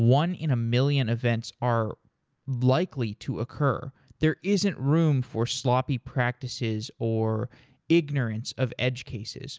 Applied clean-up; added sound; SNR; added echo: none; none; none; none.